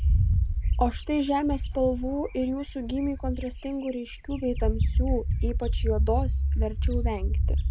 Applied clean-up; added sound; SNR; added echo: none; Bird; -4 dB; none.